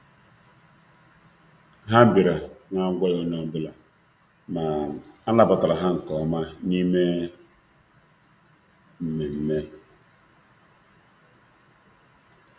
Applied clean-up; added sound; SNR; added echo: none; none; none; none.